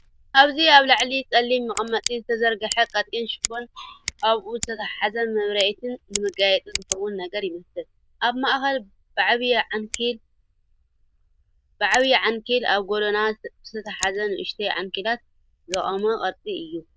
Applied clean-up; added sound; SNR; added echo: neural diffusion model UNIVERSE++.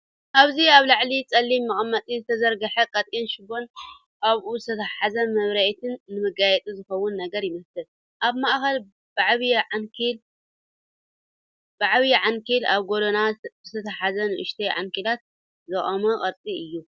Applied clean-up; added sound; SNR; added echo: none; none; none; none.